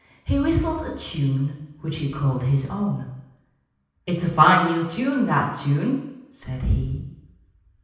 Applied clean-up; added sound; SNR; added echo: none; none; none; reverberation time 0.9 s.